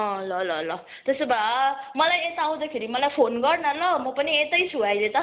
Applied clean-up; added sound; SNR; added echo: none; none; none; none.